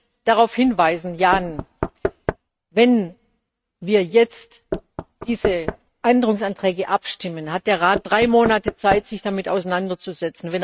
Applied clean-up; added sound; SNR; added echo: neural mask model RNNoise.